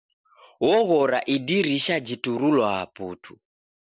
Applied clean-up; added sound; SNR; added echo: none; none; none; none.